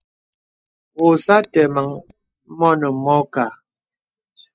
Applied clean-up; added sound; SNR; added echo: neural mask model DeepFilterNet 3.